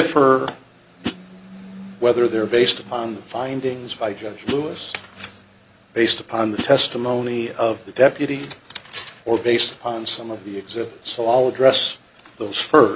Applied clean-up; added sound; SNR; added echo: none; Hi-hat; 8 dB; none.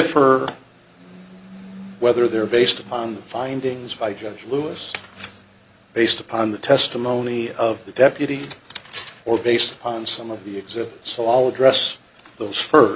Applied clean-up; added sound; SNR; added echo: none; none; none; none.